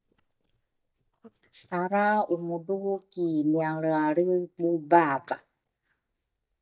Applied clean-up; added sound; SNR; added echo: neural mask model DeepFilterNet 3.